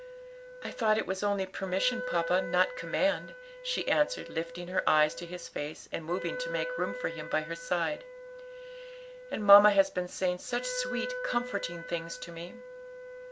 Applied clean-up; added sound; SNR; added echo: none; Wind instrument, woodwind instrument; 10 dB; none.